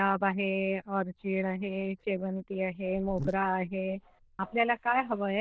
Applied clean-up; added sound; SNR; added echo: neural diffusion model UNIVERSE++.